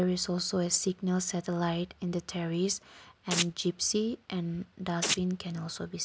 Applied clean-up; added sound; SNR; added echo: none; Domestic sounds, home sounds; 4 dB; none.